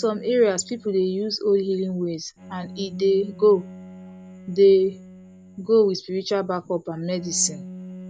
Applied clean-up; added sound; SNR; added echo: none; Bowed string instrument; 18 dB; none.